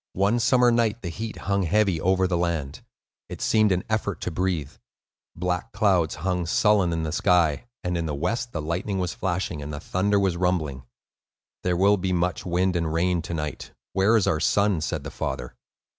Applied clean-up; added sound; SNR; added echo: none; none; none; none.